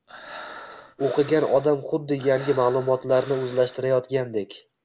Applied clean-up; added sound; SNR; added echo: none; Breathing; 18 dB; none.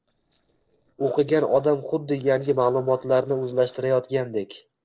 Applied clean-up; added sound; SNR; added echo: neural separator model SepFormer DNS4.